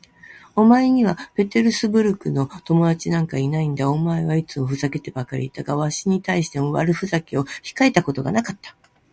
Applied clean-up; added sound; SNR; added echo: none; none; none; none.